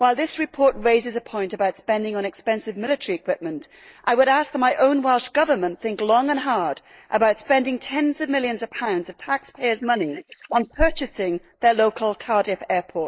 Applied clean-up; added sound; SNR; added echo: neural mask model Resemble Enhance denoiser.